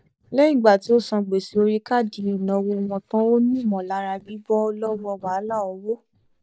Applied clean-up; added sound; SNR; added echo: neural mask model DeepFilterNet 3.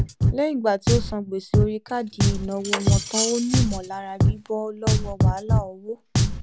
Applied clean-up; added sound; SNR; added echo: none; Cutlery, silverware + Drum; -5 dB; none.